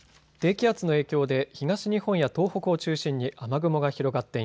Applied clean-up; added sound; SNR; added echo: none; none; none; none.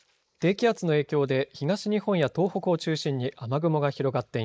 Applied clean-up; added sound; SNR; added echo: neural mask model Resemble Enhance denoiser.